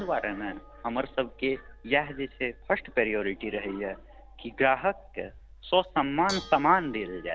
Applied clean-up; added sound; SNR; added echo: none; Dishes, pots, and pans / Bell; 18 dB; none.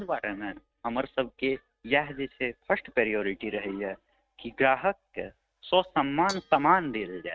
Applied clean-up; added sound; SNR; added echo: neural mask model RNNoise.